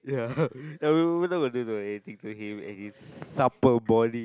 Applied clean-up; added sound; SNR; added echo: none; none; none; none.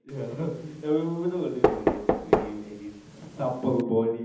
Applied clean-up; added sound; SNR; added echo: none; Knock; 0 dB; reverberation time 0.8 s.